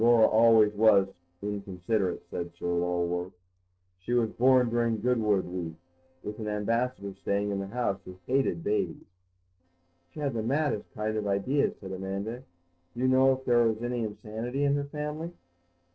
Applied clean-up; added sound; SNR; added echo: neural separator model SepFormer DNS4.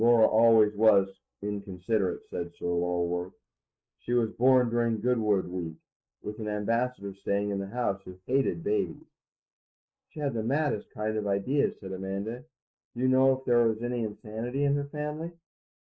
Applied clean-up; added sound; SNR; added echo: neural mask model Resemble Enhance denoiser.